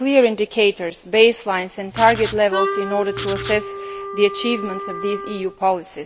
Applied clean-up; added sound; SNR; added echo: none; Wind instrument, woodwind instrument + Writing; 7 dB; none.